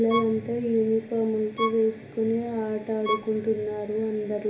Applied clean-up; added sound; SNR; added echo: none; Bowed string instrument; 11 dB; reverberation time 0.3 s.